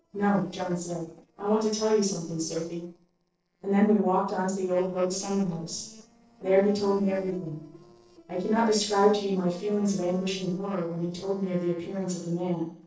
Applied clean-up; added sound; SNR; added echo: neural separator model SepFormer DNS4.